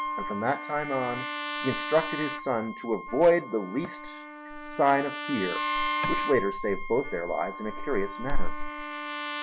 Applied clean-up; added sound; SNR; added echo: none; Wind instrument, woodwind instrument + Trumpet; 7 dB; none.